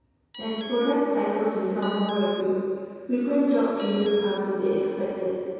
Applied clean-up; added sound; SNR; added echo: none; Alarm; 16 dB; reverberation time 2.2 s.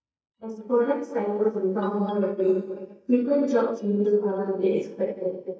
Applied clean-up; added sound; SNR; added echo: neural mask model DeepFilterNet 3.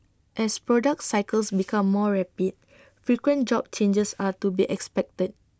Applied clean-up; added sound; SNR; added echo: none; none; none; none.